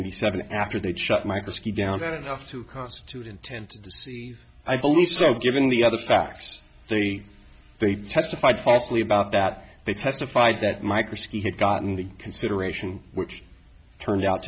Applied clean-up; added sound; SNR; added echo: none; none; none; none.